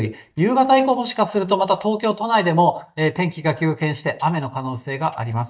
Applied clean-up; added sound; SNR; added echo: neural mask model DeepFilterNet 3.